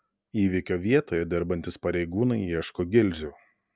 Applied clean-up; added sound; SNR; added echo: none; none; none; none.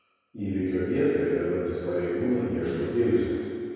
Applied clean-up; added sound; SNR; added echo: none; Cough; 16 dB; reverberation time 2.2 s.